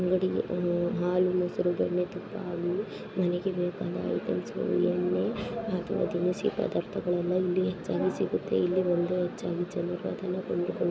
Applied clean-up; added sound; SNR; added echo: none; none; none; none.